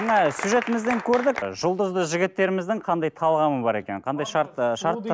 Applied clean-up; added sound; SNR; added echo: none; none; none; none.